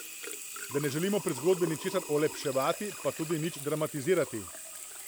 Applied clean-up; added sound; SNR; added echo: none; Sink (filling or washing) / Water tap, faucet; 10 dB; none.